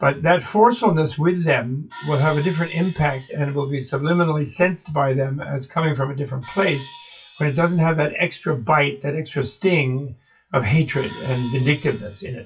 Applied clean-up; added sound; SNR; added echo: classical method WPE with log-MMSE.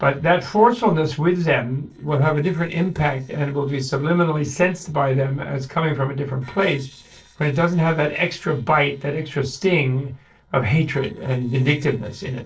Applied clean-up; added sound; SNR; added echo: neural separator model SepFormer DNS4.